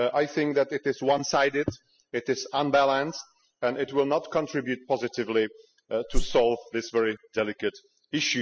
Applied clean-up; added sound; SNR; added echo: classical method spectral subtraction.